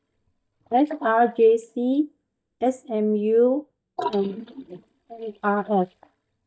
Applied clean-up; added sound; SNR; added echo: neural mask model DeepFilterNet 3.